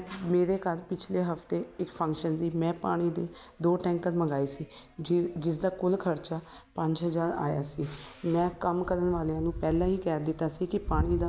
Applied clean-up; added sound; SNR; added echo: none; none; none; none.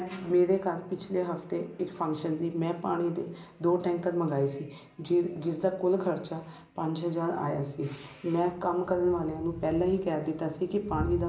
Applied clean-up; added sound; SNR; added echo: none; none; none; reverberation time 0.5 s.